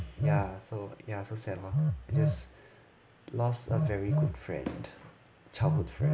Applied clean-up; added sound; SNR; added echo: none; Telephone; -4 dB; none.